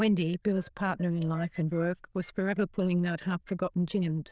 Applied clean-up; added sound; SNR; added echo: neural diffusion model UNIVERSE++.